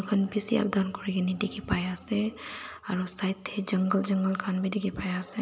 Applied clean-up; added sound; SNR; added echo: none; none; none; none.